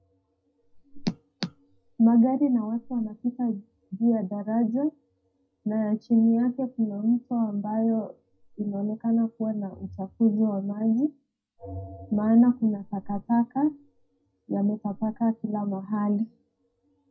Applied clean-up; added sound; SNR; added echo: classical method WPE with log-MMSE.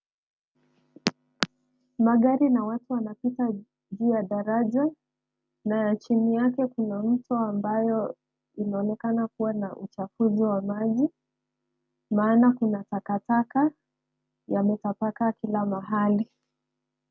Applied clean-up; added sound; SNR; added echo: none; none; none; none.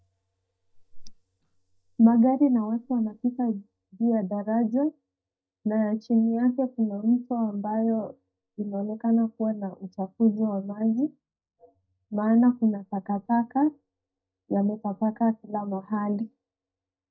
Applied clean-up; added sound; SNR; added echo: neural mask model DeepFilterNet 3.